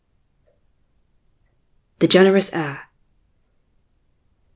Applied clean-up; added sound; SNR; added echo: none; none; none; none.